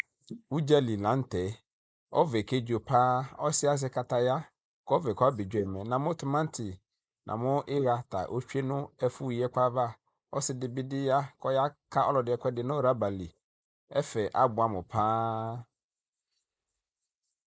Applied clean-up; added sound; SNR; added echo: neural mask model Resemble Enhance denoiser.